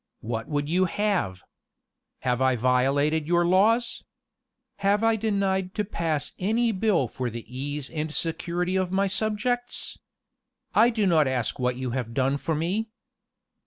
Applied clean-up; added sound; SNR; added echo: none; none; none; none.